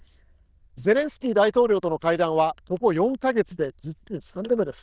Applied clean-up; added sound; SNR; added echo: neural diffusion model UNIVERSE++.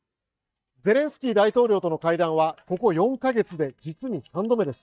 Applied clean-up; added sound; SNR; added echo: neural mask model DeepFilterNet 3.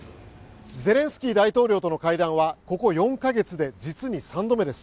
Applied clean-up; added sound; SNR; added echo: none; none; none; none.